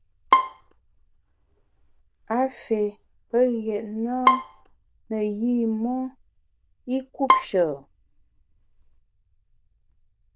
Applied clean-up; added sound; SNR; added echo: neural diffusion model UNIVERSE++.